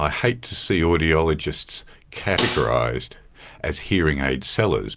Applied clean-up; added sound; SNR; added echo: none; Snare drum; 5 dB; none.